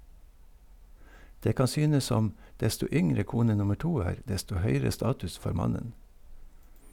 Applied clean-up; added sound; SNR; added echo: none; none; none; none.